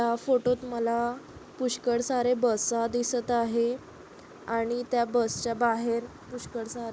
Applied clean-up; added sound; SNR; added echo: none; none; none; none.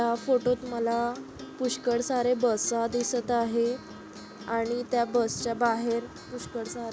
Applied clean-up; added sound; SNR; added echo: none; Acoustic guitar; 16 dB; none.